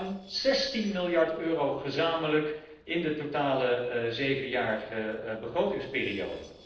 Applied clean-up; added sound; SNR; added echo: neural separator model SepFormer DNS4.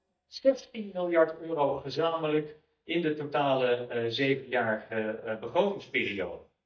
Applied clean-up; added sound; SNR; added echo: neural mask model DeepFilterNet 3.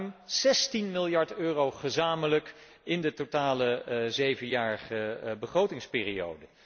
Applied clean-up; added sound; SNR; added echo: none; none; none; none.